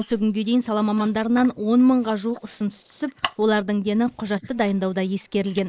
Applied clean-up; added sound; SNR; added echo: neural mask model Resemble Enhance denoiser.